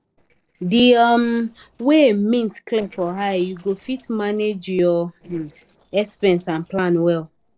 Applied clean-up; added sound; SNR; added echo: neural separator model SepFormer DNS4.